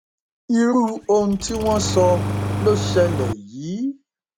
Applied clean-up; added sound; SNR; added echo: none; Engine starting; 4 dB; none.